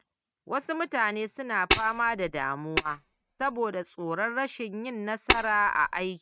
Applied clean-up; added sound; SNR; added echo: neural mask model RNNoise.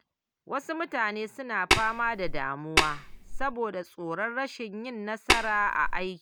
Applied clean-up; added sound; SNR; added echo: none; Tap; -4 dB; none.